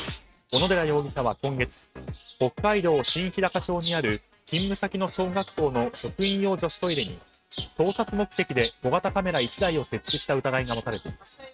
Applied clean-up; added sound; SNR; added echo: neural mask model RNNoise.